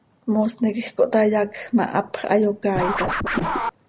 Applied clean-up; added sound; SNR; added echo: none; Scratching (performance technique); 6 dB; none.